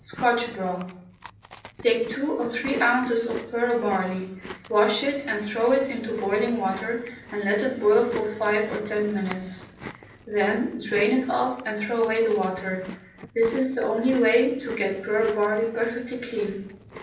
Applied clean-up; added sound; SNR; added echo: none; Chewing, mastication; 17 dB; reverberation time 0.6 s.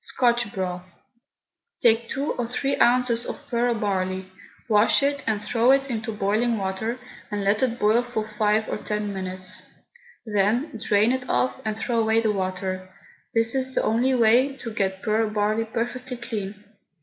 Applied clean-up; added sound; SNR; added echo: none; none; none; none.